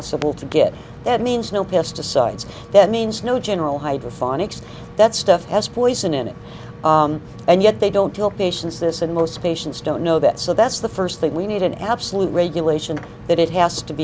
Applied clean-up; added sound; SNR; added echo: none; none; none; none.